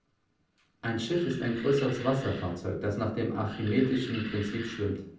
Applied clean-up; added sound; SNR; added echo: neural separator model SepFormer DNS4.